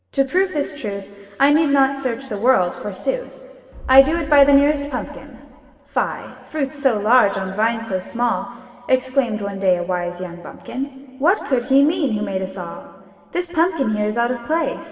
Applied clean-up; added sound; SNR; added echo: none; Boom; 16 dB; reverberation time 2.5 s.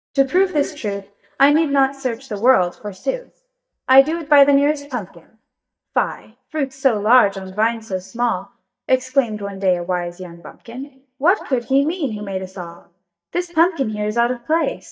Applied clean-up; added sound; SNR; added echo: neural mask model DeepFilterNet 3.